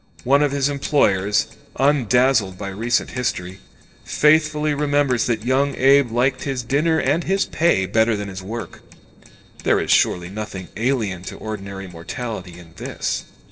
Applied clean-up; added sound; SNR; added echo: neural separator model SepFormer DNS4.